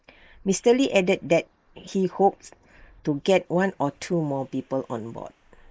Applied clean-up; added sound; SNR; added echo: neural mask model Resemble Enhance denoiser.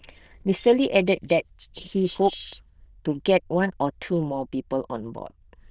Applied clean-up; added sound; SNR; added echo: neural diffusion model UNIVERSE++.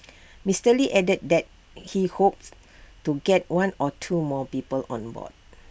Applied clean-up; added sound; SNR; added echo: none; none; none; none.